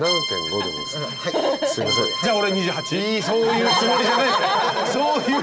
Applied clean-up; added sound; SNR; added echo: none; Accordion; 6 dB; none.